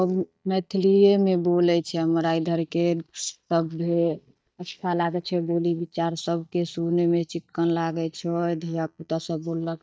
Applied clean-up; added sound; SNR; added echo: neural mask model DeepFilterNet 3.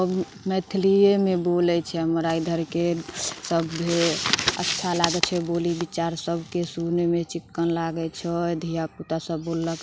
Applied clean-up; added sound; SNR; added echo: none; none; none; none.